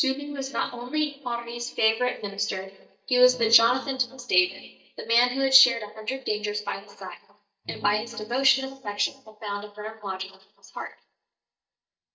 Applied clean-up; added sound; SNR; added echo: neural mask model DeepFilterNet 3.